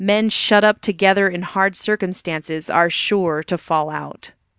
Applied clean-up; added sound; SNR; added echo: none; none; none; none.